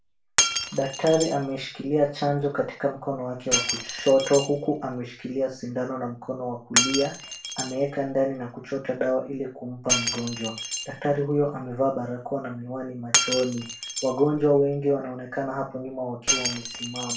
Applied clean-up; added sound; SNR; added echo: none; Shatter; 5 dB; reverberation time 0.3 s.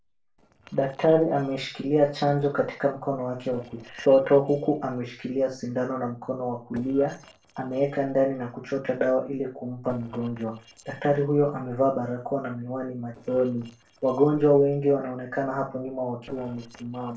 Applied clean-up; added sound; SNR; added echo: neural separator model SepFormer DNS4.